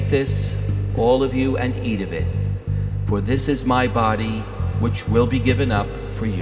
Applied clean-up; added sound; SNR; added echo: none; Bass guitar; 1 dB; none.